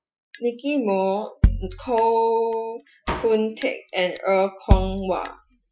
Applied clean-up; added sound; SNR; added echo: classical method Wiener filter.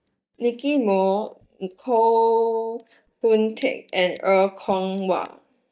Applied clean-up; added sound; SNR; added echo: neural mask model DeepFilterNet 3.